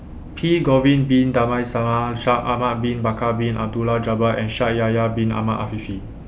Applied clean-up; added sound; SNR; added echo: none; none; none; none.